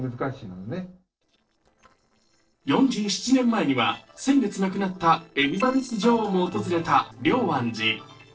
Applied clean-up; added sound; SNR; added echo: neural separator model SepFormer DNS4.